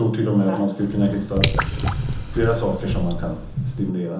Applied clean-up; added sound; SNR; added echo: none; Drip / Water; 3 dB; reverberation time 1.2 s.